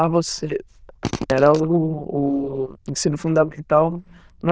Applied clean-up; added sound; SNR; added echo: neural diffusion model UNIVERSE++.